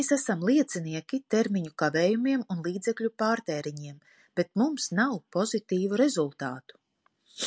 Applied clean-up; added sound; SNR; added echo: none; none; none; none.